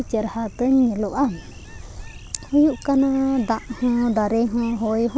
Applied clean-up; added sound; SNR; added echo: none; none; none; none.